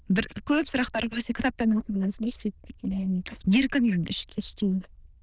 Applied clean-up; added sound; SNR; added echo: neural diffusion model UNIVERSE++.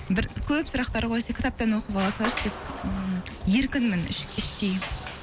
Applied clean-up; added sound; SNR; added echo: none; Sliding door; 11 dB; none.